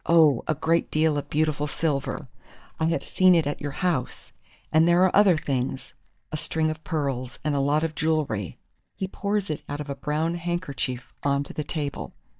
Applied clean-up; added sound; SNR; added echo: neural mask model DeepFilterNet 3.